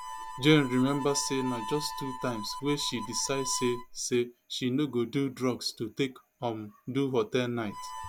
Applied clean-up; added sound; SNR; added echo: none; Harmonica; 12 dB; none.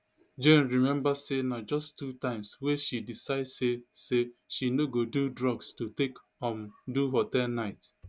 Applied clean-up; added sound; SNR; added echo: none; none; none; none.